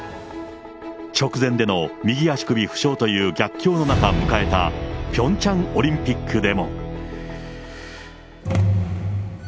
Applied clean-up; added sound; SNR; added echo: none; none; none; none.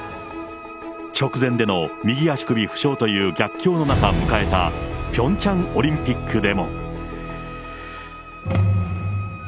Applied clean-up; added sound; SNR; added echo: none; Wind instrument, woodwind instrument; 18 dB; none.